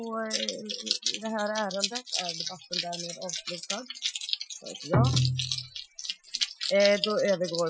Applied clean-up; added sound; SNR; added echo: classical method Wiener filter.